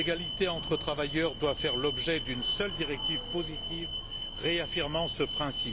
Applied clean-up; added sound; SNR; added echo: none; Alarm; 3 dB; none.